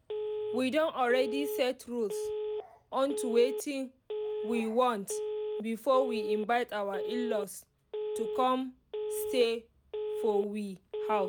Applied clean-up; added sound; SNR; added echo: none; Telephone; 5 dB; none.